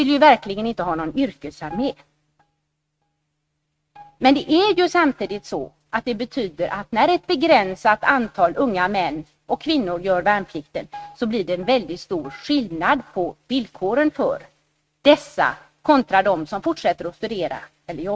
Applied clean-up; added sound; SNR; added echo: neural mask model RNNoise.